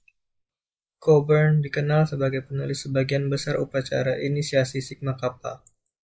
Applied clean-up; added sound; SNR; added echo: neural mask model Resemble Enhance denoiser.